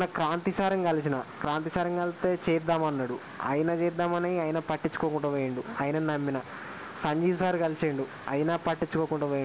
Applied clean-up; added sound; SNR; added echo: none; none; none; none.